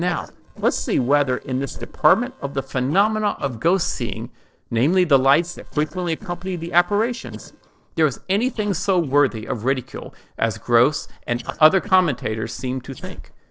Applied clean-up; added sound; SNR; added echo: neural separator model SepFormer DNS4.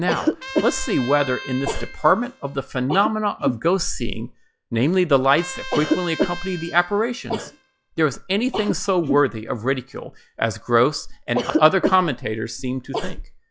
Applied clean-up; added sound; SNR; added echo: classical method log-MMSE.